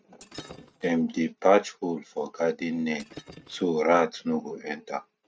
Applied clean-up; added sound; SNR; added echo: neural mask model RNNoise.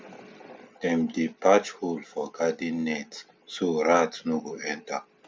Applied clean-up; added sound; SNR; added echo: none; none; none; none.